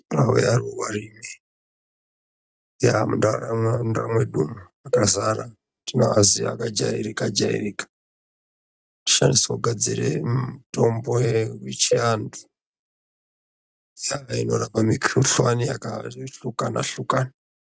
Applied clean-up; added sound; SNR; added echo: neural mask model RNNoise.